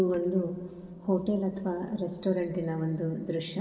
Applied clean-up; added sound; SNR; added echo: none; none; none; reverberation time 2.3 s.